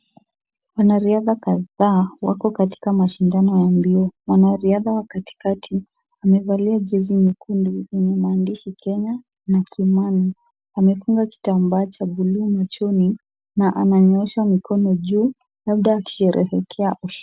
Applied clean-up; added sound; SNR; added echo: none; none; none; none.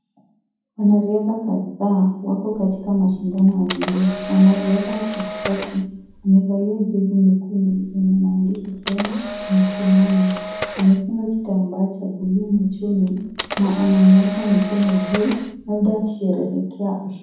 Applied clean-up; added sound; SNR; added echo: none; Camera; 12 dB; reverberation time 1.2 s.